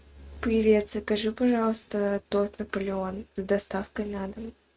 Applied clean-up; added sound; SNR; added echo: neural mask model RNNoise.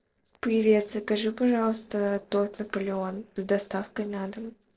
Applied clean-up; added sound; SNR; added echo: neural separator model SepFormer DNS4.